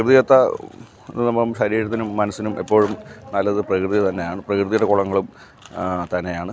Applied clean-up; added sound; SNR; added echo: none; none; none; none.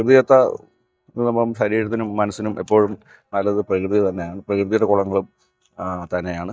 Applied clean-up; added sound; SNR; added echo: neural mask model DeepFilterNet 3.